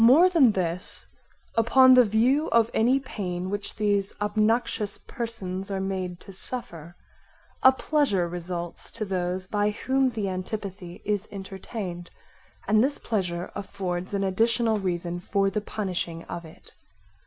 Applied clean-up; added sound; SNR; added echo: none; none; none; none.